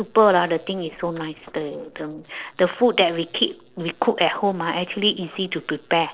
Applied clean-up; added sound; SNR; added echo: neural separator model SepFormer DNS4.